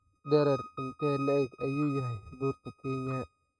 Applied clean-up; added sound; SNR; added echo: neural mask model RNNoise.